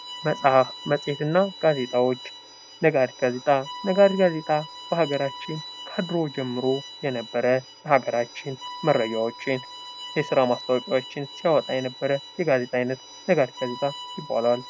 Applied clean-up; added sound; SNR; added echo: none; Bowed string instrument; 15 dB; none.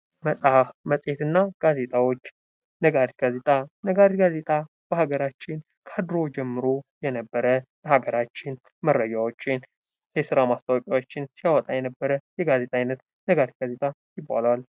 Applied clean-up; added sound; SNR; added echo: none; none; none; none.